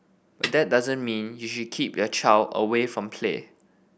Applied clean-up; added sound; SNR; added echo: none; Snare drum; 10 dB; none.